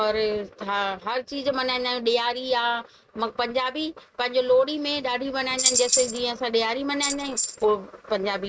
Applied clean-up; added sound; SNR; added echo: neural mask model RNNoise.